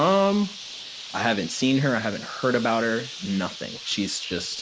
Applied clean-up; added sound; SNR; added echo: neural mask model Resemble Enhance denoiser.